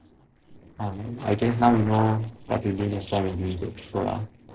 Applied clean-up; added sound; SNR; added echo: neural separator model SepFormer DNS4.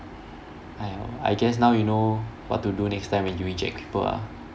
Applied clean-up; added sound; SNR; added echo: none; none; none; none.